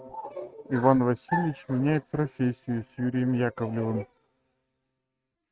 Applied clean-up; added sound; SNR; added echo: neural mask model RNNoise.